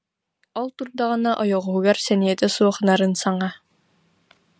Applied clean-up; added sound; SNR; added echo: none; none; none; none.